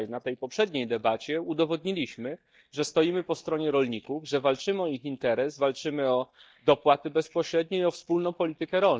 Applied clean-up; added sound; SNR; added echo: neural mask model DeepFilterNet 3.